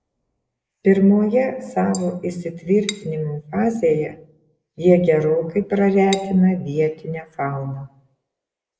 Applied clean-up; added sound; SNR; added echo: neural mask model Resemble Enhance denoiser.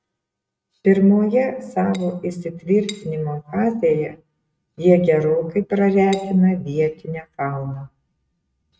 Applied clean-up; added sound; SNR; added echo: neural mask model RNNoise.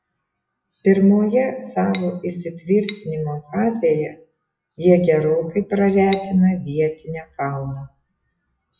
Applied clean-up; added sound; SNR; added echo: classical method log-MMSE.